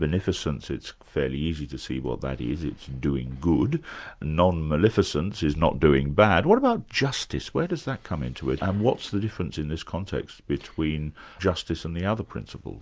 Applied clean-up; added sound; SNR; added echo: none; none; none; none.